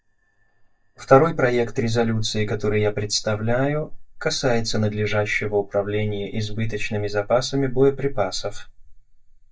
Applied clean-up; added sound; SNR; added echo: neural mask model DeepFilterNet 3.